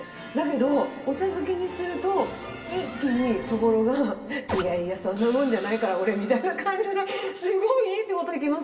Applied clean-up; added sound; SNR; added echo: none; none; none; reverberation time 1.8 s.